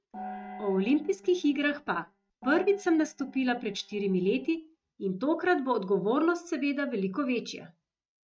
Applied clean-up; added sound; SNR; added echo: neural mask model RNNoise.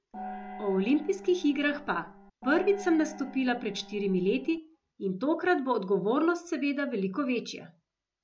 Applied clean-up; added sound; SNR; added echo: none; Gong; 14 dB; none.